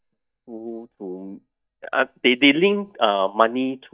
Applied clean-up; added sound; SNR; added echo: neural mask model DeepFilterNet 3.